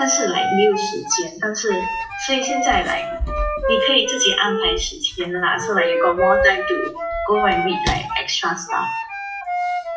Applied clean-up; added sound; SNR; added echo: classical method WPE with log-MMSE.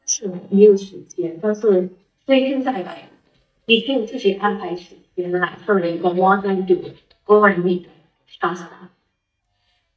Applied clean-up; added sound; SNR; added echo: neural mask model DeepFilterNet 3.